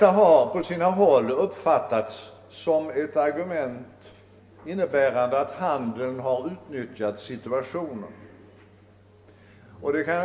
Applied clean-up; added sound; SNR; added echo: none; none; none; reverberation time 1.9 s.